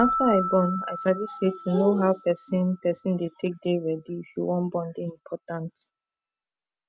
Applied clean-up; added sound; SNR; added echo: none; Keyboard (musical); 9 dB; none.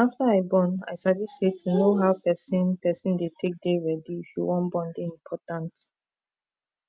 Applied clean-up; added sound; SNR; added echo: none; none; none; none.